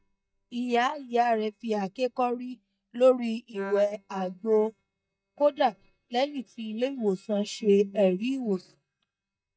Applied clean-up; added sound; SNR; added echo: neural mask model DeepFilterNet 3.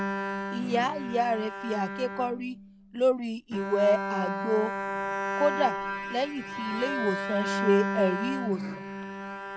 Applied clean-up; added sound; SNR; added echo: none; Bowed string instrument; 4 dB; none.